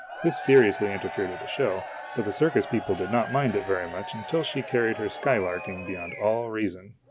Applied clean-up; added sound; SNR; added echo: none; Crowd / Cheering; 11 dB; none.